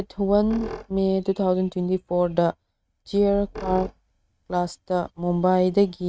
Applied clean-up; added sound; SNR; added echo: neural mask model RNNoise.